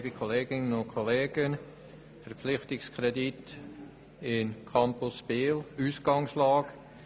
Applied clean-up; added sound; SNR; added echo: none; none; none; none.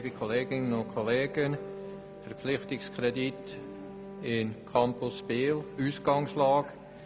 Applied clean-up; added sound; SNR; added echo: none; Wind instrument, woodwind instrument + Bowed string instrument; 13 dB; none.